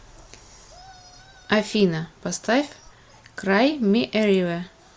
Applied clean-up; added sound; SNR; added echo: none; none; none; none.